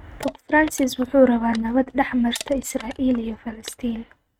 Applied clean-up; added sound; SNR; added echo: neural mask model RNNoise.